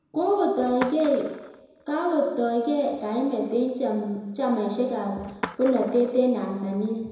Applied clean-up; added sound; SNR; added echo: none; Skateboard; 18 dB; reverberation time 1.0 s.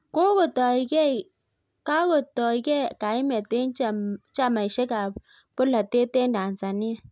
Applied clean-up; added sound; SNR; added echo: none; none; none; none.